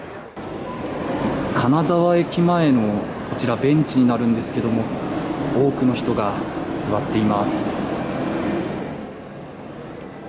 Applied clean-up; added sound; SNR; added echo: none; none; none; none.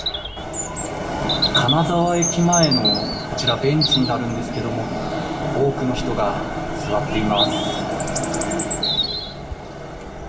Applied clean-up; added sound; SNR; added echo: none; Bird vocalization, bird call, bird song; 5 dB; reverberation time 2.9 s.